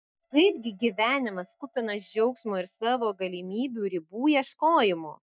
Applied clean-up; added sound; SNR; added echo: neural mask model DeepFilterNet 3.